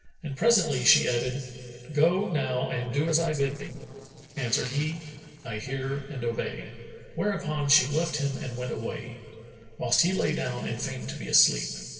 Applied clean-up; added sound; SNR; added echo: neural separator model SepFormer DNS4.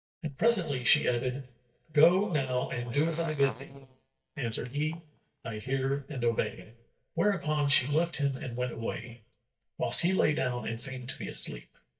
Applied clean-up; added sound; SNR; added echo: neural mask model DeepFilterNet 3.